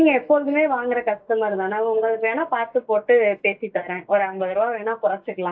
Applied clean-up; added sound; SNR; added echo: neural mask model DeepFilterNet 3.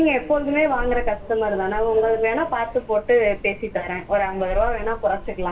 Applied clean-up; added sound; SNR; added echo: none; Subway, metro, underground; 10 dB; reverberation time 0.2 s.